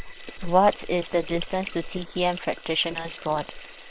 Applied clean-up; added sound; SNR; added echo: neural separator model SepFormer WHAM!.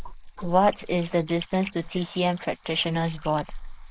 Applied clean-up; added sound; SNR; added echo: neural mask model Resemble Enhance denoiser.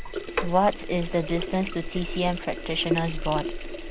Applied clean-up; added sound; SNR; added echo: none; Sink (filling or washing); 4 dB; none.